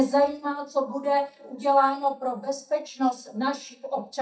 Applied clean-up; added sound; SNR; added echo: neural mask model DeepFilterNet 3.